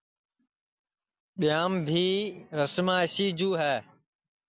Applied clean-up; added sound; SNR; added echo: none; none; none; none.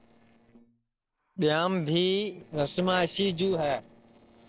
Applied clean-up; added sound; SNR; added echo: neural separator model SepFormer DNS4.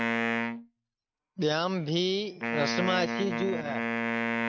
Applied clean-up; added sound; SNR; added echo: neural mask model RNNoise.